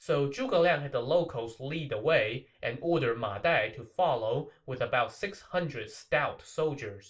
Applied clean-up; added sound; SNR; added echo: none; none; none; reverberation time 0.2 s.